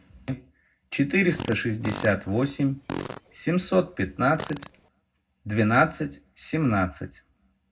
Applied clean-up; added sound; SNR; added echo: none; Fart; 12 dB; reverberation time 0.3 s.